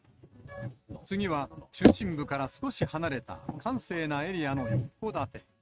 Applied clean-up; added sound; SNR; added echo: neural mask model RNNoise.